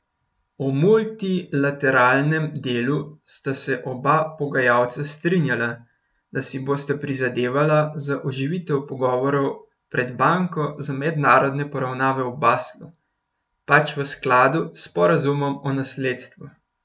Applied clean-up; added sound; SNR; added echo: none; none; none; none.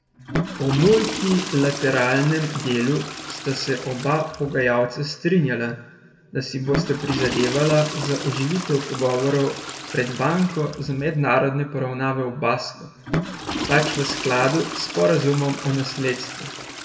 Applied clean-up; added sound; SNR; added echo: none; Toilet flush / Water; 9 dB; reverberation time 1.0 s.